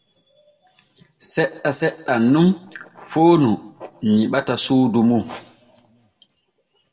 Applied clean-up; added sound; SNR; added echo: none; none; none; reverberation time 0.6 s.